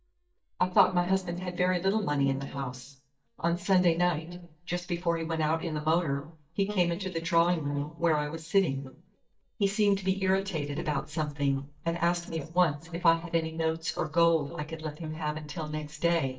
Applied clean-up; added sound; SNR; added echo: neural mask model DeepFilterNet 3.